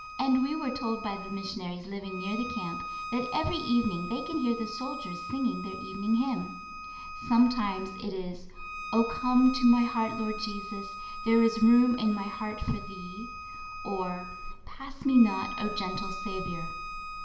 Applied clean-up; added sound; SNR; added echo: none; Bowed string instrument; 10 dB; reverberation time 1.5 s.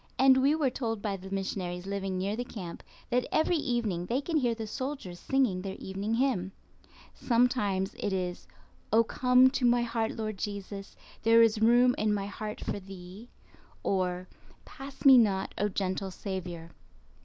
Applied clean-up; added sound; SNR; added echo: none; none; none; none.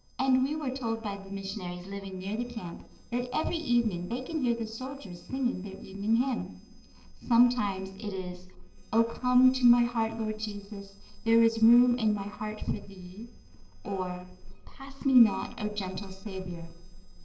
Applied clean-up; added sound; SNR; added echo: neural separator model SepFormer DNS4.